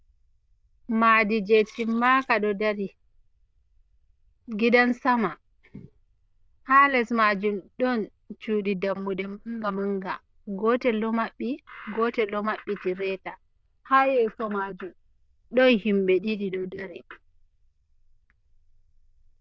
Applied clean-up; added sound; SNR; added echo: neural diffusion model UNIVERSE++.